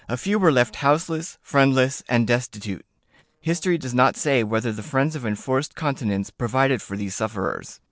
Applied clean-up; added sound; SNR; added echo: neural separator model SepFormer DNS4.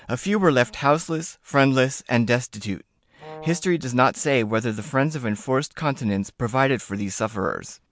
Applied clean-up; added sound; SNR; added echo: none; Brass instrument; 18 dB; none.